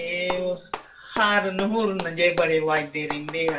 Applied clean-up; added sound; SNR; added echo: none; Clapping; 12 dB; reverberation time 0.3 s.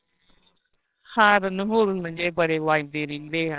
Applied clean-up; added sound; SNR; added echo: neural separator model SepFormer WHAMR!.